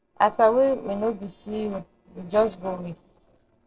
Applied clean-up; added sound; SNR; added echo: neural separator model SepFormer DNS4.